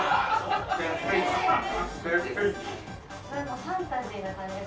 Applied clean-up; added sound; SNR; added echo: none; Bus; 20 dB; reverberation time 0.2 s.